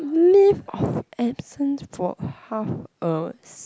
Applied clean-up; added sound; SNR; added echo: none; none; none; none.